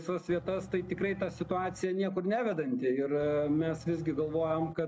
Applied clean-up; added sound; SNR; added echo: none; Engine / Truck / Car; 17 dB; none.